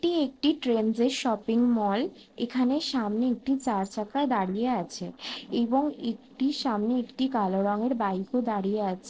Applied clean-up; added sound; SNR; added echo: neural separator model SepFormer DNS4.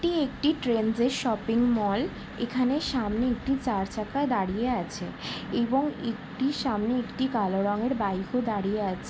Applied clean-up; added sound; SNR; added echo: none; none; none; none.